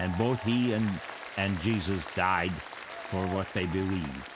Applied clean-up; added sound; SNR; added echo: none; Applause; 11 dB; none.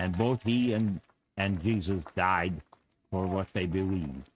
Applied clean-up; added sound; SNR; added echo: neural mask model RNNoise.